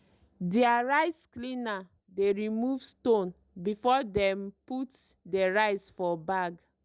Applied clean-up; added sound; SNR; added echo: none; none; none; none.